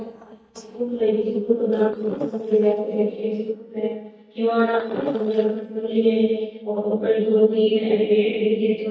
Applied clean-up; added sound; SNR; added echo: neural mask model DeepFilterNet 3.